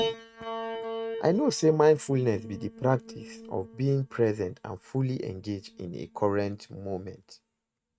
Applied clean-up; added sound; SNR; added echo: neural mask model RNNoise.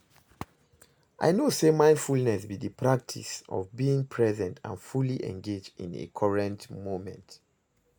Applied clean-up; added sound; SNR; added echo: none; none; none; none.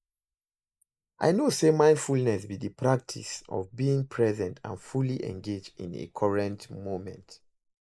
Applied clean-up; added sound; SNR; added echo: neural mask model Resemble Enhance denoiser.